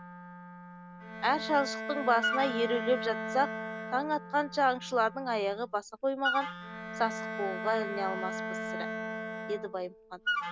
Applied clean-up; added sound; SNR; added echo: none; Wind instrument, woodwind instrument + Bowed string instrument; 5 dB; none.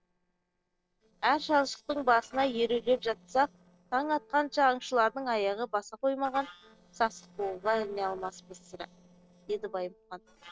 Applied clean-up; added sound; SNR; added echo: neural separator model SepFormer DNS4.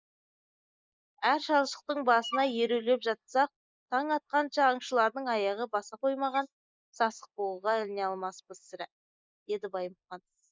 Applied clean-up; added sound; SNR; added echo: neural mask model Resemble Enhance denoiser.